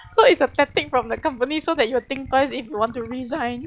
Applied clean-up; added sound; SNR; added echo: classical method log-MMSE.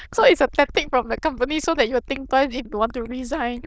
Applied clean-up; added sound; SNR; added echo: neural diffusion model UNIVERSE++.